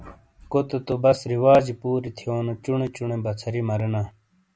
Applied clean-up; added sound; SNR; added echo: none; none; none; none.